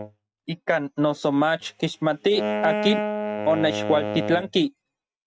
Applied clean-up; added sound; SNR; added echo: neural mask model RNNoise.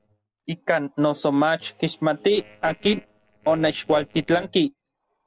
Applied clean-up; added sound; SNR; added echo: neural separator model SepFormer DNS4.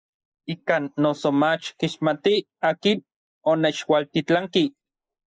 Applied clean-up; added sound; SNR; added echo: neural mask model Resemble Enhance denoiser.